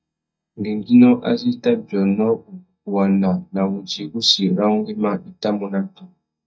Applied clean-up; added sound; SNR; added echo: neural mask model DeepFilterNet 3.